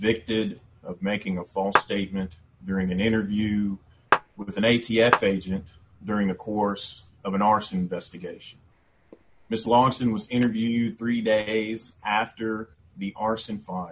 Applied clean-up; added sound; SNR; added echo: none; Clapping; -1 dB; none.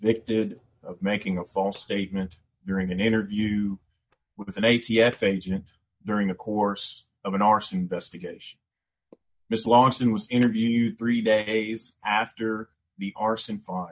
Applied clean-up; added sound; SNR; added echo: neural mask model DeepFilterNet 3.